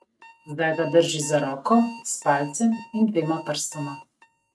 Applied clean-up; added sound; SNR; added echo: neural mask model RNNoise.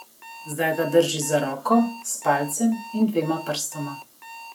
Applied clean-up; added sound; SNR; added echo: none; Alarm; 17 dB; none.